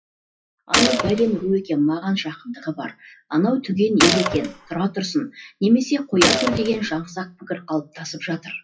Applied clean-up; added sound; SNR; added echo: classical method WPE with log-MMSE.